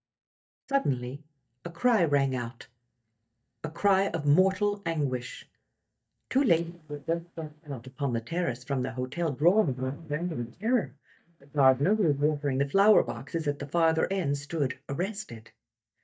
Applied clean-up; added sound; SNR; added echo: neural mask model DeepFilterNet 3.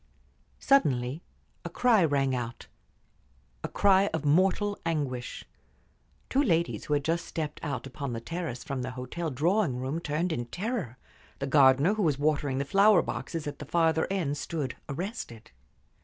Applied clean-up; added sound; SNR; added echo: none; none; none; none.